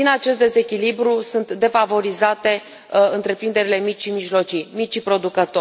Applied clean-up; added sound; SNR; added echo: none; none; none; none.